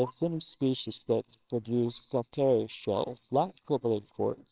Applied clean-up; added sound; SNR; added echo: neural separator model SepFormer WHAMR!.